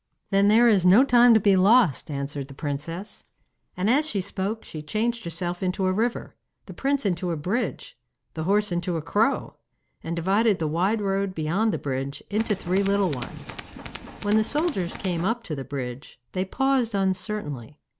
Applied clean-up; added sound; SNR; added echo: none; Tools; 14 dB; none.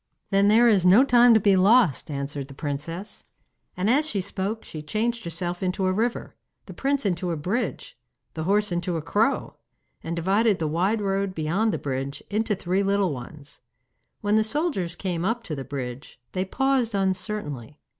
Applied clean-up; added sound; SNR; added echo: none; none; none; none.